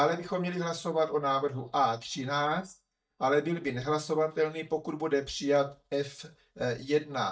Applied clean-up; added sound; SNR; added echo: neural mask model DeepFilterNet 3.